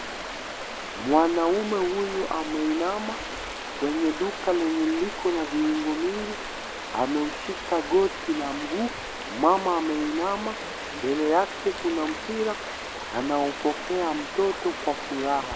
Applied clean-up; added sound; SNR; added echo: none; Stream; 8 dB; none.